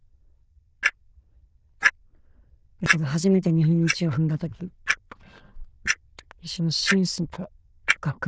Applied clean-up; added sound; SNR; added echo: neural diffusion model UNIVERSE++.